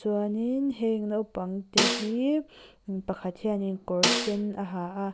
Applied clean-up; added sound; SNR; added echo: none; Snare drum; 0 dB; none.